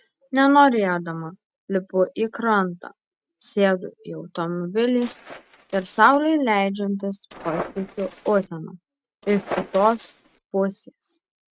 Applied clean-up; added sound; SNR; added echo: neural mask model RNNoise.